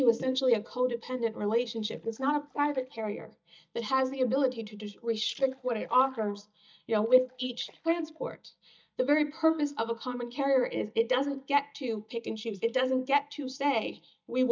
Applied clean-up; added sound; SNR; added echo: neural mask model DeepFilterNet 3.